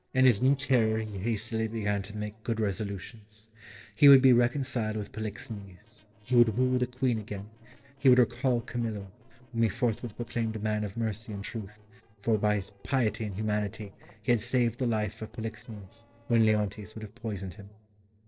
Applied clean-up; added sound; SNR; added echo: neural separator model SepFormer DNS4.